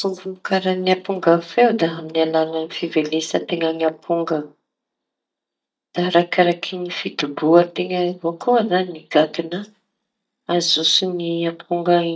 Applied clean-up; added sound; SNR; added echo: neural mask model DeepFilterNet 3.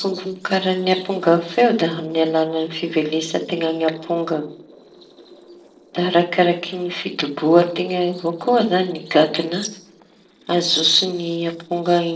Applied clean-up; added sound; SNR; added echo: neural separator model SepFormer DNS4.